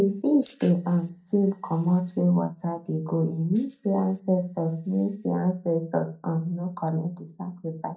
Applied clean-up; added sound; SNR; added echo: neural mask model DeepFilterNet 3.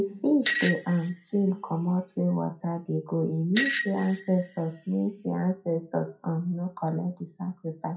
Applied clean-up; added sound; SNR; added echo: classical method WPE with log-MMSE.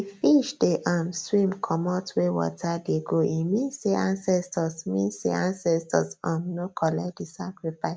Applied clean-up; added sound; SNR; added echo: none; none; none; none.